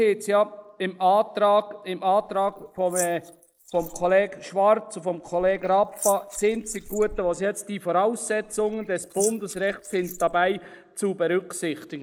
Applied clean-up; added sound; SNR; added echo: neural mask model Resemble Enhance denoiser.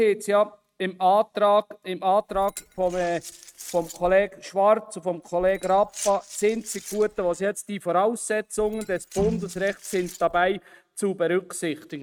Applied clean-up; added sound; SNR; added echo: neural mask model RNNoise.